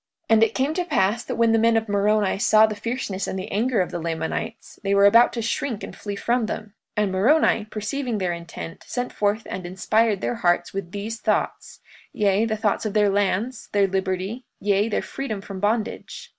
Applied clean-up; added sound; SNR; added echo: none; none; none; none.